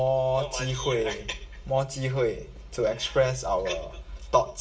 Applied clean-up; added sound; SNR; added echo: none; none; none; reverberation time 0.6 s.